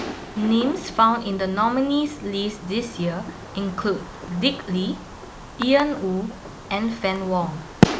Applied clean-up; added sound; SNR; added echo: none; Fireworks; 6 dB; none.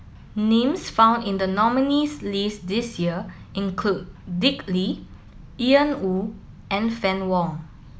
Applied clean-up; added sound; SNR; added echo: none; none; none; none.